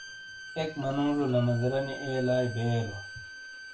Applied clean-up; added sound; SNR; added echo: none; Bowed string instrument; 14 dB; reverberation time 0.3 s.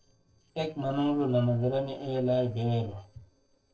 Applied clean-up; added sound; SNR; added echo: neural separator model SepFormer DNS4.